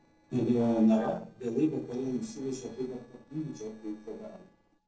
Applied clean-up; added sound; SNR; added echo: neural separator model SepFormer DNS4.